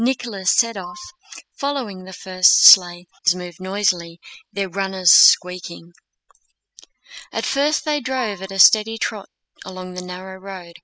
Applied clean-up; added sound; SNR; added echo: classical method spectral subtraction.